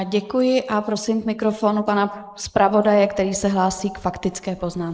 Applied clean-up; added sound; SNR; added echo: neural mask model Resemble Enhance denoiser.